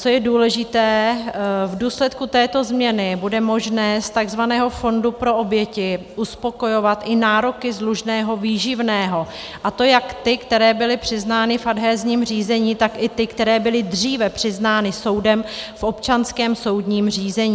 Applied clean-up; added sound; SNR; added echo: none; none; none; none.